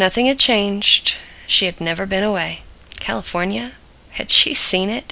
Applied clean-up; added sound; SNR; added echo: none; none; none; none.